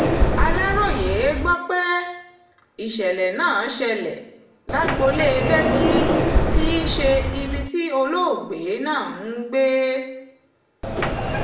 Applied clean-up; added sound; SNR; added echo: none; Sliding door; 0 dB; reverberation time 0.8 s.